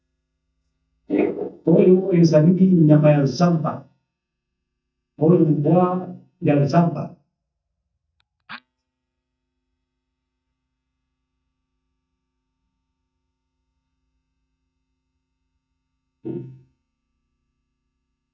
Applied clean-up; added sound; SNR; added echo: neural mask model DeepFilterNet 3.